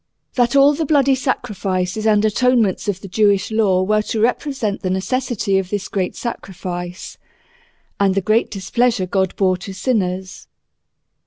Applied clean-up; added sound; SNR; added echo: none; none; none; none.